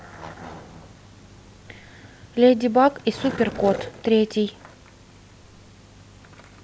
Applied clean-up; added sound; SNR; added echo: none; Skateboard; 16 dB; none.